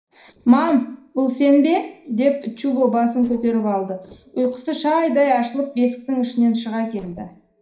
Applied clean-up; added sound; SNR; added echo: neural separator model SepFormer DNS4.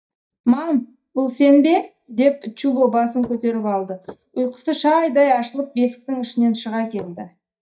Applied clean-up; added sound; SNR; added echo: neural mask model DeepFilterNet 3.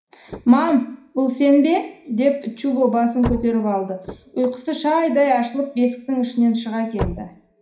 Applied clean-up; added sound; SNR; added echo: none; Slam / Car; 16 dB; reverberation time 0.5 s.